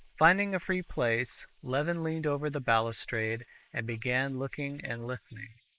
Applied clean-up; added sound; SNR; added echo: neural mask model Resemble Enhance denoiser.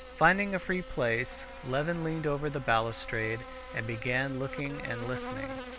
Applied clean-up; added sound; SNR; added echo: none; Buzz; 12 dB; none.